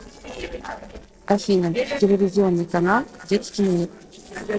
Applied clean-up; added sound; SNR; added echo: neural separator model SepFormer DNS4.